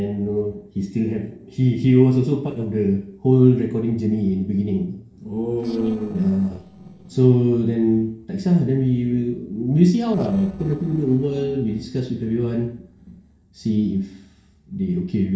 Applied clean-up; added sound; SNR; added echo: neural separator model SepFormer DNS4.